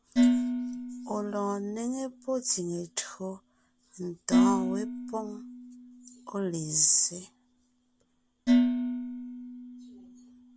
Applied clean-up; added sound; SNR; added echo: none; Dishes, pots, and pans; -3 dB; none.